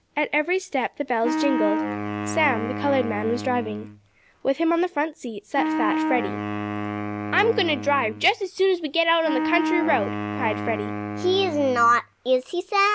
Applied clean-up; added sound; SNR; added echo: none; Wind instrument, woodwind instrument; 4 dB; none.